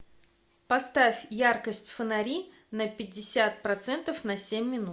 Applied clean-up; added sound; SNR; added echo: none; none; none; none.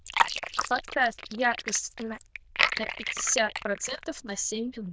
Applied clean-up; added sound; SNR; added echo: neural diffusion model UNIVERSE++.